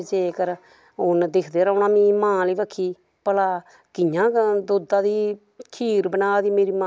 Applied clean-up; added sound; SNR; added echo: none; none; none; none.